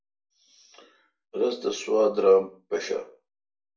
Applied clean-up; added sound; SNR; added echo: none; none; none; reverberation time 0.3 s.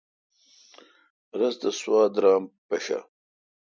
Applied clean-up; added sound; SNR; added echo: none; none; none; none.